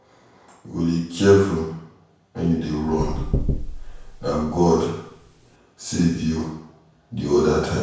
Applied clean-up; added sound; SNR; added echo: none; Knock / Wood; 5 dB; reverberation time 0.6 s.